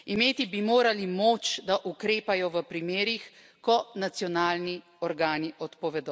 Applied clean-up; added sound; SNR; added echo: none; none; none; none.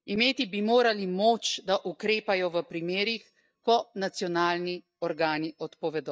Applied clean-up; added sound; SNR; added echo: neural mask model DeepFilterNet 3.